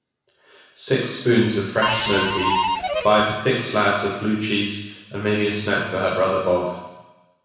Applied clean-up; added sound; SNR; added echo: none; Harmonica; 2 dB; reverberation time 1.0 s.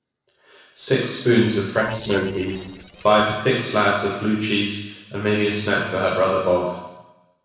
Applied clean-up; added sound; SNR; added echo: neural separator model SepFormer DNS4.